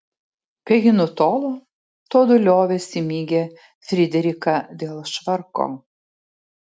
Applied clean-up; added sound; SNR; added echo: none; none; none; none.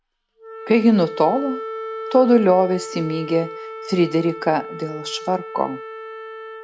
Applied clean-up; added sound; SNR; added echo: none; Wind instrument, woodwind instrument; 12 dB; none.